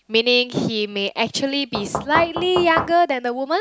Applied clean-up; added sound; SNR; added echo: none; Knock / Wood; 5 dB; none.